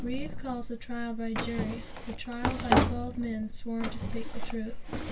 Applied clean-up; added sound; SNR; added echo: none; Drawer open or close; 1 dB; reverberation time 0.1 s.